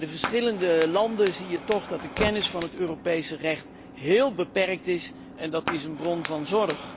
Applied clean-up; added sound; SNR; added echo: none; Tambourine + Fire; 11 dB; none.